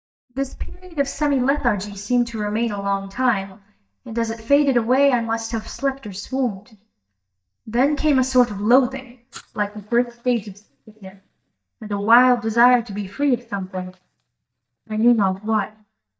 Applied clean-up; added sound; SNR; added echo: neural mask model DeepFilterNet 3.